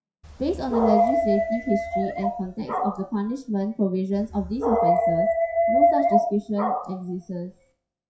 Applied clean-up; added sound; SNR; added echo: classical method WPE with log-MMSE.